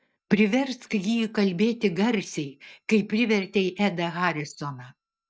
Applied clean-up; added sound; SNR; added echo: neural mask model DeepFilterNet 3.